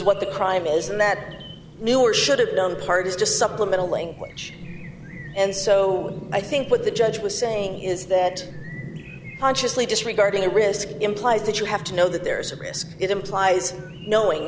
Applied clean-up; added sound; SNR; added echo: none; Chirp, tweet; 14 dB; none.